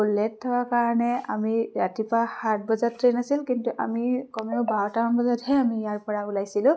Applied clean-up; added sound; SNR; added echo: none; none; none; none.